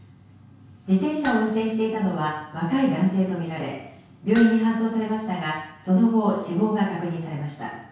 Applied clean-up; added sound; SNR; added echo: none; Hammer; 15 dB; reverberation time 0.6 s.